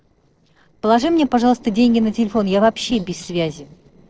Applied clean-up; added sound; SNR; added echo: neural separator model SepFormer DNS4.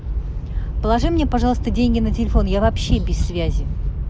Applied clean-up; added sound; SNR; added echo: none; Tap; 8 dB; none.